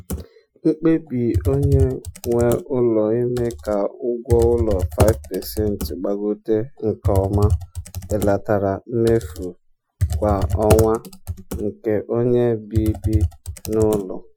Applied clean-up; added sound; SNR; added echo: classical method Wiener filter.